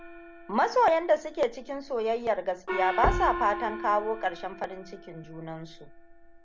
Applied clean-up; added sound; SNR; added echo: none; Knock + Gong; 8 dB; none.